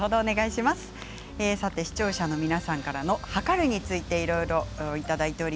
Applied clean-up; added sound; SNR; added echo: none; Accelerating, revving, vroom + Accordion; 14 dB; none.